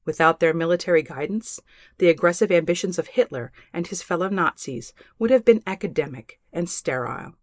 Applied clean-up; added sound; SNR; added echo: neural mask model Resemble Enhance denoiser.